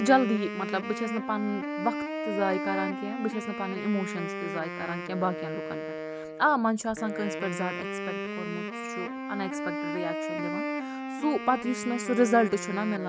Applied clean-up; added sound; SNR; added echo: none; Wind instrument, woodwind instrument; 5 dB; none.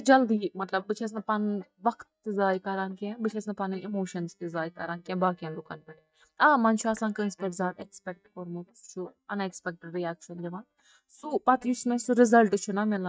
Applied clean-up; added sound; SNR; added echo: neural mask model DeepFilterNet 3.